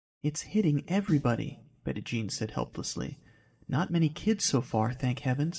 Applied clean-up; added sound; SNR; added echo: neural mask model DeepFilterNet 3.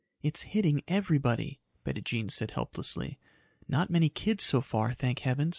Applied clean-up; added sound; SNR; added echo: none; none; none; none.